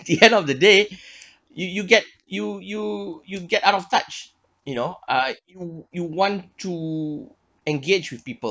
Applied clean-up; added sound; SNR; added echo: none; none; none; none.